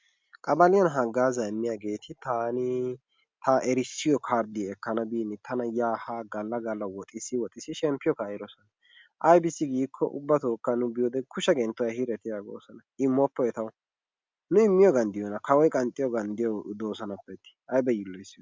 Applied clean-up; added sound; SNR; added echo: none; none; none; none.